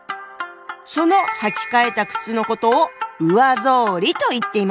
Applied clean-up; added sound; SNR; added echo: none; none; none; none.